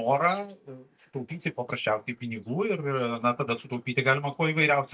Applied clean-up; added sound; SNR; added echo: neural mask model DeepFilterNet 3.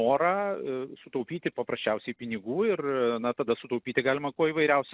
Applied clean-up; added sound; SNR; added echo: none; none; none; none.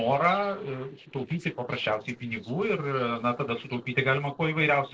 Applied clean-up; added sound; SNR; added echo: neural separator model SepFormer DNS4.